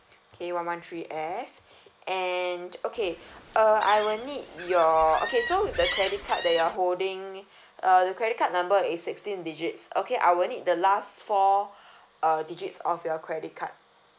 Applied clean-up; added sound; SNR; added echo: none; Gull, seagull; 8 dB; none.